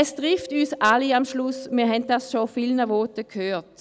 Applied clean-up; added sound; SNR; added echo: none; Wind; 17 dB; none.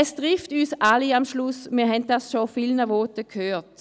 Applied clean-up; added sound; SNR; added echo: none; none; none; none.